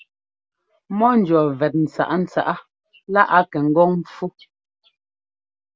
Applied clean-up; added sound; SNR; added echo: none; none; none; none.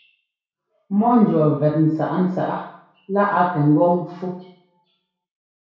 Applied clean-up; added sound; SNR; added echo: none; none; none; reverberation time 0.6 s.